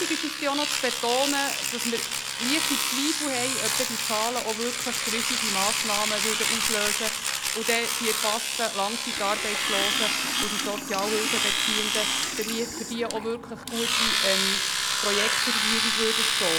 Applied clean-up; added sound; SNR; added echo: none; Domestic sounds, home sounds; -3 dB; none.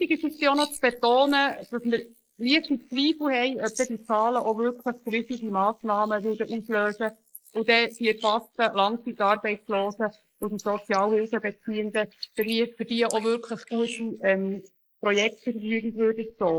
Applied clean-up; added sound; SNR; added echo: neural mask model Resemble Enhance denoiser.